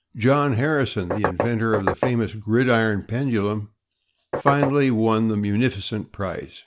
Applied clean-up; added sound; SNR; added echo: none; Knock; 2 dB; none.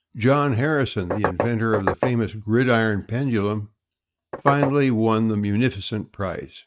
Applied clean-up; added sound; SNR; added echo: neural mask model RNNoise.